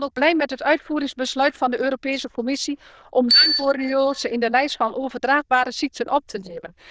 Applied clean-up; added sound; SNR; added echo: neural diffusion model UNIVERSE++.